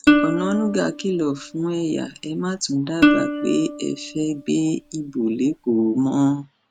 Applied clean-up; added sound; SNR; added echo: none; Plucked string instrument; 1 dB; none.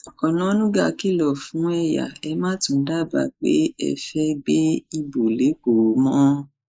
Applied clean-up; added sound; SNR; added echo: neural mask model Resemble Enhance denoiser.